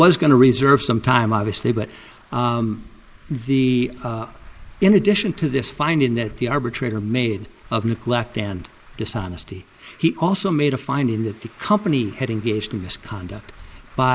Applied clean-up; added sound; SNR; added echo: neural mask model Resemble Enhance denoiser.